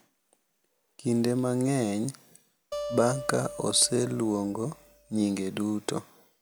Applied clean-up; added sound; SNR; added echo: none; Acoustic guitar; 12 dB; none.